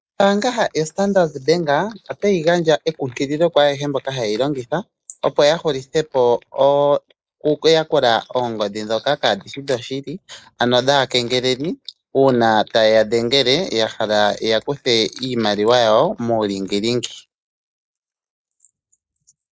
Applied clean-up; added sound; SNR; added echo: neural mask model Resemble Enhance denoiser.